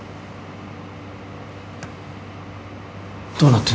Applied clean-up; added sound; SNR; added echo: none; none; none; none.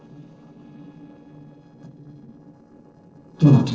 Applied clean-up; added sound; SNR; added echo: neural separator model SepFormer DNS4.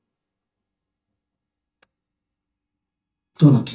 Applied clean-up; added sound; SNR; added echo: neural mask model DeepFilterNet 3.